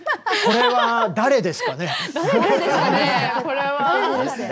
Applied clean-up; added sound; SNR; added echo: none; none; none; none.